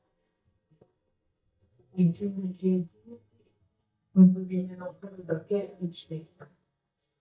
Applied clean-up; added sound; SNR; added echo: neural mask model DeepFilterNet 3.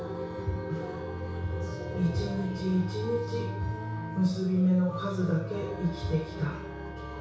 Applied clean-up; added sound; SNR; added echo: none; Wind instrument, woodwind instrument; 15 dB; reverberation time 0.6 s.